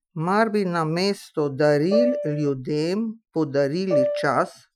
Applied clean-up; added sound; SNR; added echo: classical method Wiener filter.